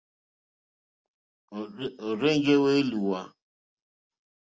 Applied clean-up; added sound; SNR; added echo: none; none; none; none.